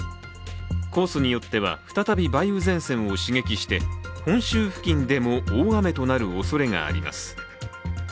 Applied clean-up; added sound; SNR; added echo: none; none; none; none.